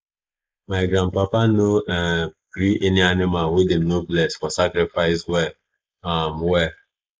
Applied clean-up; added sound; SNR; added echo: neural mask model Resemble Enhance denoiser.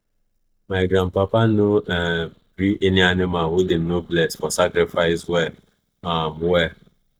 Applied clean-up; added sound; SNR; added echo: neural mask model DeepFilterNet 3.